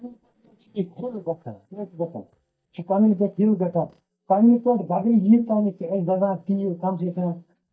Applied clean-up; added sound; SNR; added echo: neural mask model DeepFilterNet 3.